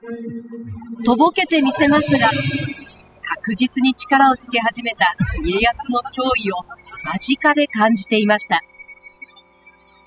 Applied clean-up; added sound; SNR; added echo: classical method spectral subtraction.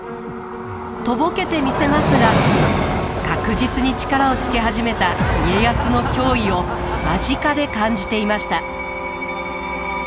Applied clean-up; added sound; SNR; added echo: none; Train; 2 dB; none.